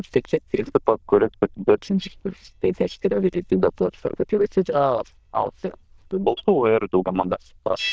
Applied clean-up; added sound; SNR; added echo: neural diffusion model UNIVERSE++.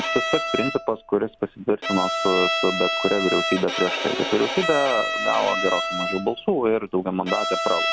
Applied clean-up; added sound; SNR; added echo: none; Bowed string instrument; 2 dB; none.